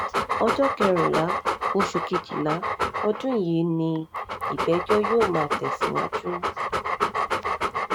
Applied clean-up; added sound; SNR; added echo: none; Dog; 0 dB; none.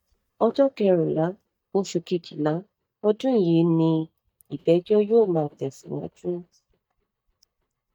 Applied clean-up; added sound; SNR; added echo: neural mask model DeepFilterNet 3.